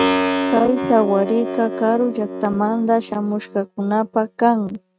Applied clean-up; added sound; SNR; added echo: neural mask model RNNoise.